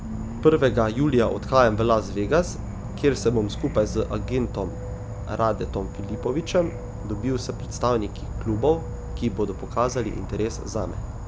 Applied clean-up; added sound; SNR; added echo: none; Insect / Frog; 7 dB; none.